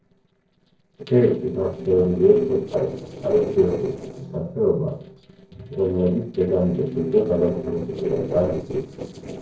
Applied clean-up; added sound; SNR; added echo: neural separator model SepFormer DNS4.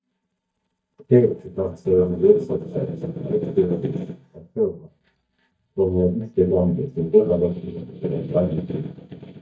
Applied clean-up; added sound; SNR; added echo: neural mask model DeepFilterNet 3.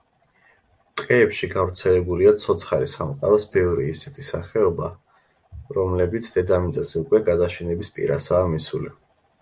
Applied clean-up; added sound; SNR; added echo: none; none; none; none.